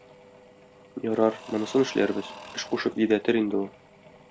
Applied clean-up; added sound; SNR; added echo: none; Engine / Drill / Mechanisms; 18 dB; none.